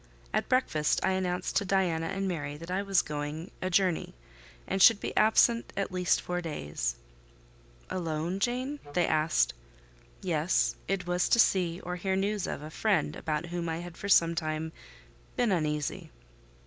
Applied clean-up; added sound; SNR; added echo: none; Wind instrument, woodwind instrument; 19 dB; none.